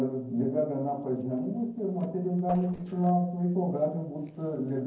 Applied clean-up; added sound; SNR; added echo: neural separator model SepFormer DNS4.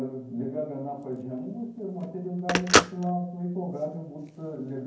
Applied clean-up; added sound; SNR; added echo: none; Telephone; -1 dB; reverberation time 0.9 s.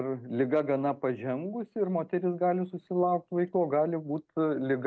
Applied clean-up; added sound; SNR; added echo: none; none; none; none.